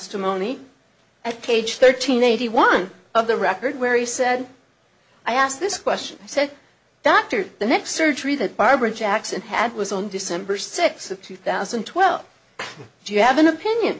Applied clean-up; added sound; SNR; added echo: none; none; none; none.